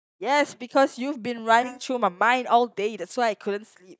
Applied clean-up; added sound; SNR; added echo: neural mask model DeepFilterNet 3.